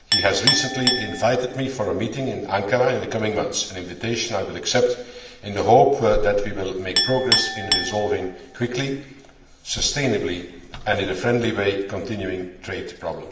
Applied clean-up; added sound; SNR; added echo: none; Chink, clink; 7 dB; reverberation time 1.0 s.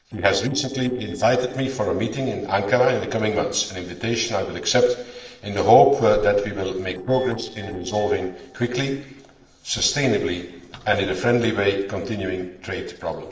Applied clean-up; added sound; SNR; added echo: neural separator model SepFormer DNS4.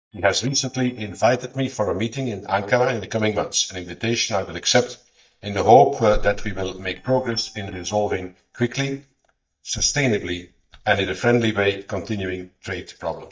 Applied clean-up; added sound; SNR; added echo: neural mask model DeepFilterNet 3.